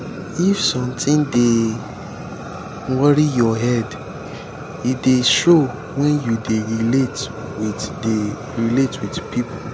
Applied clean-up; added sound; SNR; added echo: none; Fire; 11 dB; none.